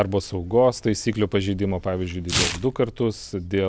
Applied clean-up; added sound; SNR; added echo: none; Tearing; 10 dB; none.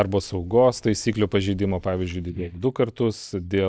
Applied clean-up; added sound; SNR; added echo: neural mask model DeepFilterNet 3.